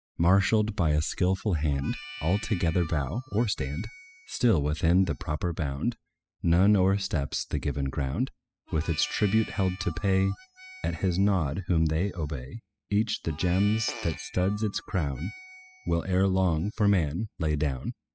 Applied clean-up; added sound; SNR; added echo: classical method spectral subtraction.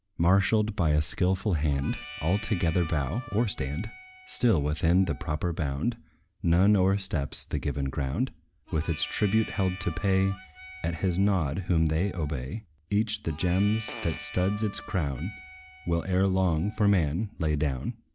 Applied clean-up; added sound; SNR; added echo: none; Harmonica + Fart; 17 dB; none.